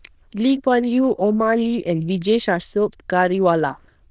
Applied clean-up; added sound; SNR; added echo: neural diffusion model UNIVERSE++.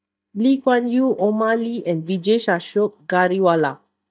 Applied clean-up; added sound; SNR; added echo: neural mask model DeepFilterNet 3.